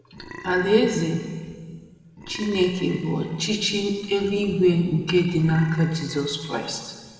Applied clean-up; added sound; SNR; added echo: none; Burping, eructation; 18 dB; reverberation time 1.8 s.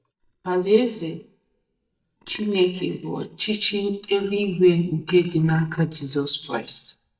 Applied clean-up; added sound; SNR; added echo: neural mask model DeepFilterNet 3.